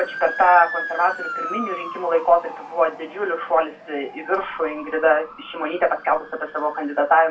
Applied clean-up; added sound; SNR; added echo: none; Motor vehicle (road) / Siren; 12 dB; reverberation time 0.2 s.